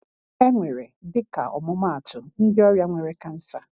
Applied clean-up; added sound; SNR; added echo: none; none; none; none.